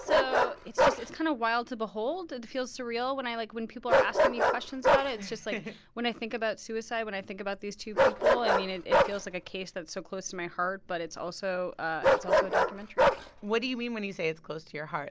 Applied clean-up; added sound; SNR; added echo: none; Bark; -3 dB; none.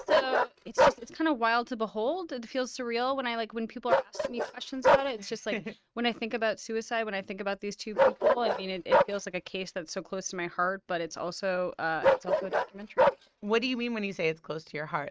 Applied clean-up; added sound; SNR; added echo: neural mask model RNNoise.